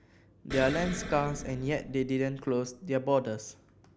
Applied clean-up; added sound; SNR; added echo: none; Explosion; 10 dB; none.